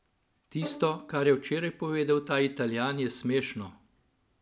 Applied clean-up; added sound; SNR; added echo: none; Bowed string instrument; 17 dB; none.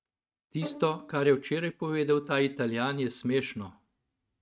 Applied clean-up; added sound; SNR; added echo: neural mask model RNNoise.